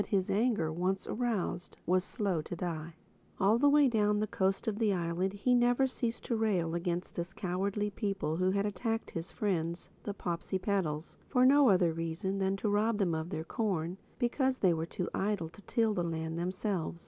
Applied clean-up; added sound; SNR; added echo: none; none; none; none.